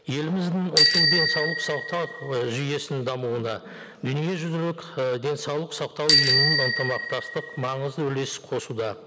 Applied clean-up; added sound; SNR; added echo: none; Bicycle bell; -2 dB; none.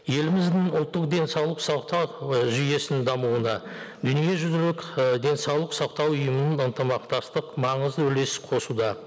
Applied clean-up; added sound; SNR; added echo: none; none; none; none.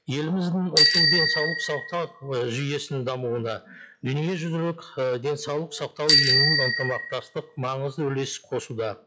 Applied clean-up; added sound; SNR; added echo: classical method log-MMSE.